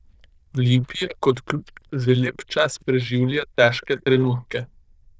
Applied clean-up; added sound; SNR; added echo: neural diffusion model UNIVERSE++.